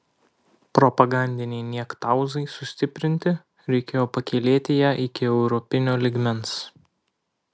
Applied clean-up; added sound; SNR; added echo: none; none; none; none.